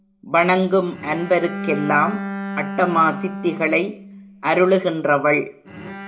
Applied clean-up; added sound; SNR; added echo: none; Bowed string instrument; 11 dB; reverberation time 0.3 s.